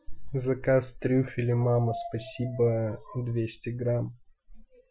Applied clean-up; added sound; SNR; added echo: classical method Wiener filter.